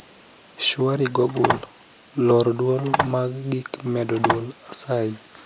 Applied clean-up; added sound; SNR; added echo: none; Telephone; 4 dB; none.